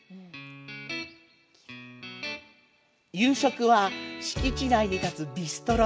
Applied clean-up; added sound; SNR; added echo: none; none; none; none.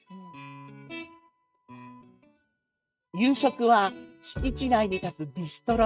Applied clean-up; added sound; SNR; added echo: neural mask model RNNoise.